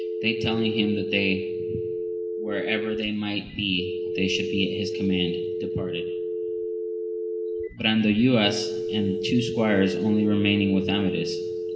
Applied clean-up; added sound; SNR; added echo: none; Telephone; 3 dB; reverberation time 1.8 s.